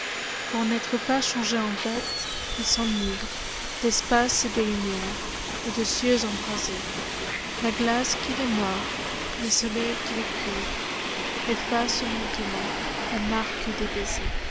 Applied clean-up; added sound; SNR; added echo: none; Subway, metro, underground; 2 dB; none.